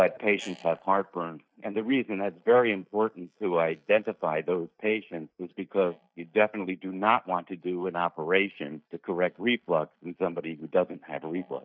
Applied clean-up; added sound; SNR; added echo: neural mask model DeepFilterNet 3.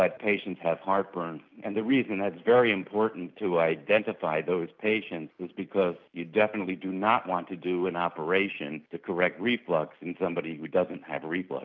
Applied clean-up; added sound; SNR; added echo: none; none; none; none.